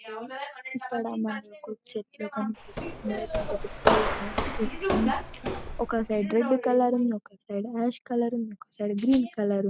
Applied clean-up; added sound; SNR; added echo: none; Tambourine + Walk, footsteps; 2 dB; none.